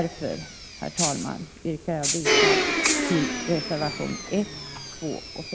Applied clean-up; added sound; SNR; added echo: none; Rattle (instrument) + Domestic sounds, home sounds; -3 dB; none.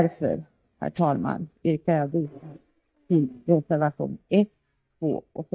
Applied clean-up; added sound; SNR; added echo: neural mask model DeepFilterNet 3.